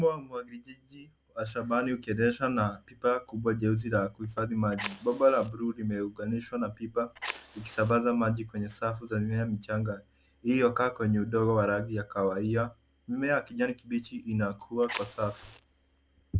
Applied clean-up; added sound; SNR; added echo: none; Fire; 13 dB; none.